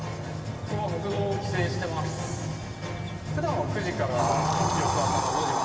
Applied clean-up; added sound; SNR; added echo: none; Hiss; 5 dB; reverberation time 2.6 s.